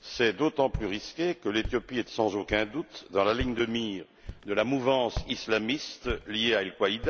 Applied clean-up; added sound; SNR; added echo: none; Walk, footsteps; 13 dB; none.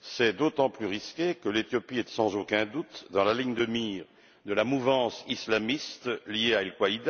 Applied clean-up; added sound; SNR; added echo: none; none; none; none.